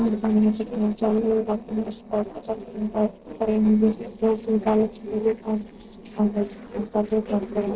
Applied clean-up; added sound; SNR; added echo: neural separator model SepFormer DNS4.